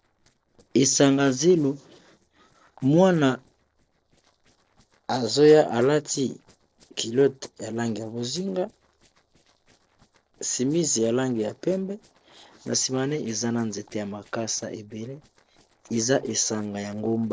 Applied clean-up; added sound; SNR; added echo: neural separator model SepFormer DNS4.